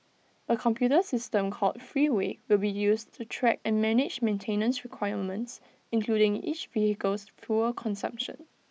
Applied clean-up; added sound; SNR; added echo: none; none; none; none.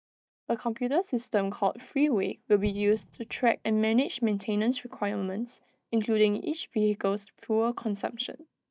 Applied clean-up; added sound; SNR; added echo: neural mask model DeepFilterNet 3.